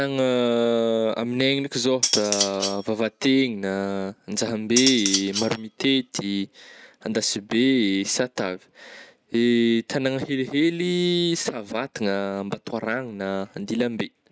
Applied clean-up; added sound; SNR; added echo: none; Cutlery, silverware; 3 dB; none.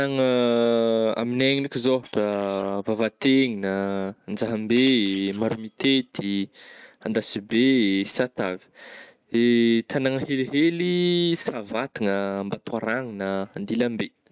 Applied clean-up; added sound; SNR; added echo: neural separator model SepFormer DNS4.